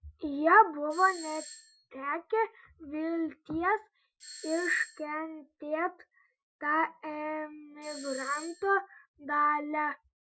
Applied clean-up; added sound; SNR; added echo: classical method Wiener filter.